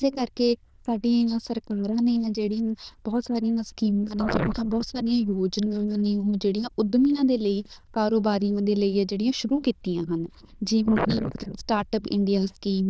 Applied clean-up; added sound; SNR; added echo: neural diffusion model UNIVERSE++.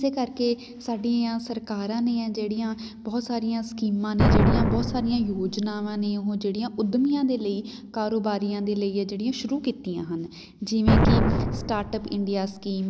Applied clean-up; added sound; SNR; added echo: none; Explosion; -3 dB; none.